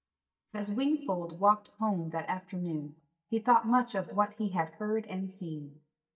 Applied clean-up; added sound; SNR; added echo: neural mask model DeepFilterNet 3.